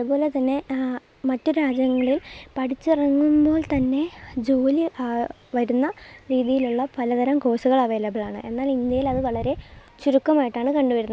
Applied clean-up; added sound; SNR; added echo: none; none; none; none.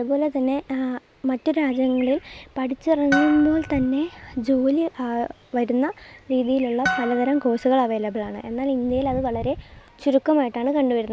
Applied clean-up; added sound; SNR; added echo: none; Harp; 9 dB; none.